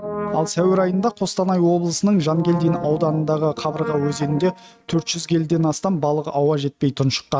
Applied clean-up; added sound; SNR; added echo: neural mask model RNNoise.